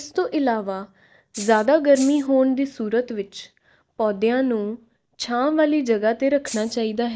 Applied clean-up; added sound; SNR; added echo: neural mask model DeepFilterNet 3.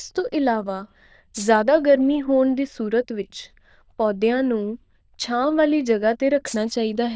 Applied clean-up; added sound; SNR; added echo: neural diffusion model UNIVERSE++.